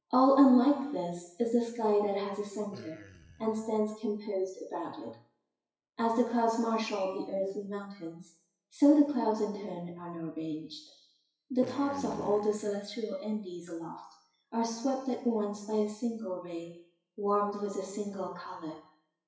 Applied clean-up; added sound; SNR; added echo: classical method WPE with log-MMSE.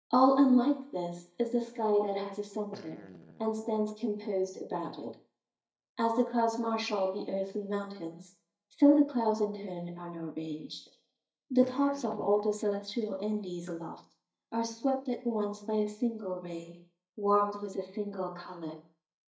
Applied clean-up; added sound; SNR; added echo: neural mask model DeepFilterNet 3.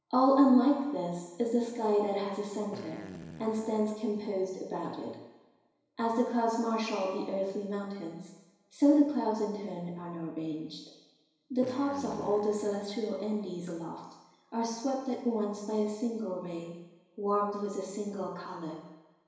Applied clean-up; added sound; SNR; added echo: none; Fart; 16 dB; reverberation time 1.0 s.